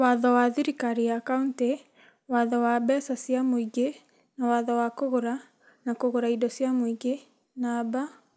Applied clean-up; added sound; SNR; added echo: none; none; none; none.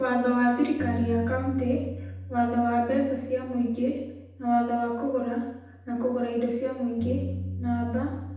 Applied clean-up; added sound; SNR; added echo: none; Bass guitar; 10 dB; reverberation time 0.8 s.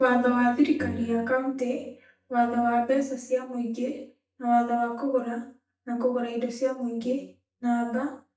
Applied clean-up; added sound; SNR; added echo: neural mask model DeepFilterNet 3.